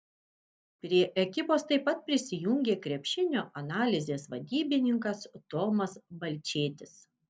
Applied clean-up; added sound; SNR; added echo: none; none; none; none.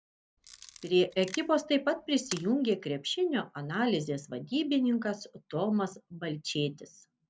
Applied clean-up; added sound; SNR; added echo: none; Camera; 15 dB; none.